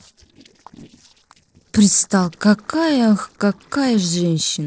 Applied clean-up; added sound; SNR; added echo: neural separator model SepFormer DNS4.